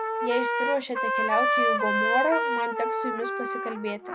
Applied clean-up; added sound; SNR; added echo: none; Trumpet; -3 dB; none.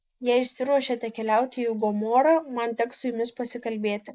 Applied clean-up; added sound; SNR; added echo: neural mask model Resemble Enhance denoiser.